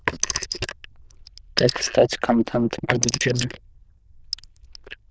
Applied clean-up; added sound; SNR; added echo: neural diffusion model UNIVERSE++.